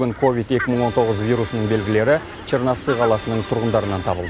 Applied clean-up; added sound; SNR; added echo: none; Accordion + Fowl; 12 dB; none.